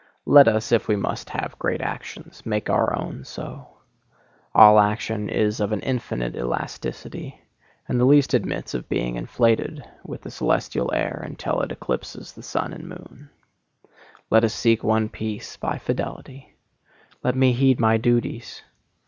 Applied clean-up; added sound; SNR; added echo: none; none; none; none.